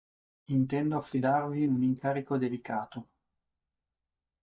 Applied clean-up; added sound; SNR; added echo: neural mask model DeepFilterNet 3.